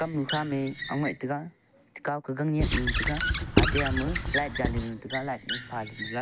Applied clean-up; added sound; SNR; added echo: none; Squeak / Writing; -2 dB; none.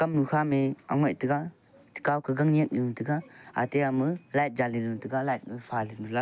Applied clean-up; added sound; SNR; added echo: none; none; none; none.